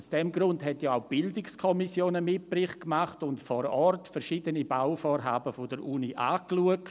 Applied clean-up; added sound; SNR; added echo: none; none; none; none.